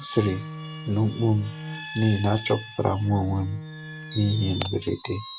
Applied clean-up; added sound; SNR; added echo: none; Bowed string instrument + Screech; 11 dB; none.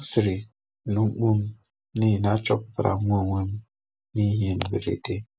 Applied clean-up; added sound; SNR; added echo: none; none; none; none.